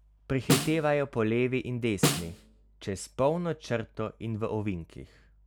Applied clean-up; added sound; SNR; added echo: none; Snare drum; 1 dB; none.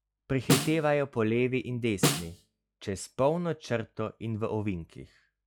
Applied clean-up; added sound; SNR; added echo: classical method log-MMSE.